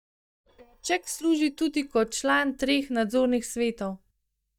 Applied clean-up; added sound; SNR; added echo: neural mask model DeepFilterNet 3.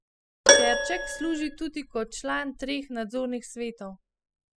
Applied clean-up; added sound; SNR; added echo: classical method spectral subtraction.